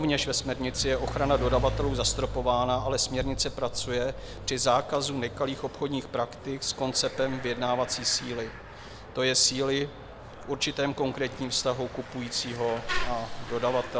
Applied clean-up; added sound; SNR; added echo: none; Mechanisms / Bicycle; 8 dB; none.